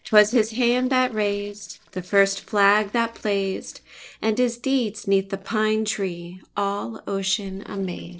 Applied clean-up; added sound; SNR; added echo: neural separator model SepFormer DNS4.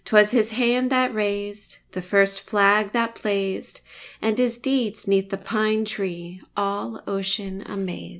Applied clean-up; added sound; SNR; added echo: none; none; none; none.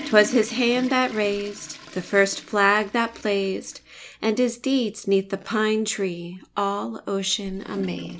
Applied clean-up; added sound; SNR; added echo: none; Toilet flush / Water; 18 dB; none.